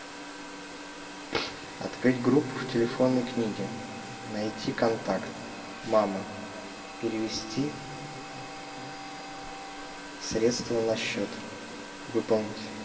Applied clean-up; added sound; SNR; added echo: none; Domestic sounds, home sounds; 11 dB; reverberation time 1.8 s.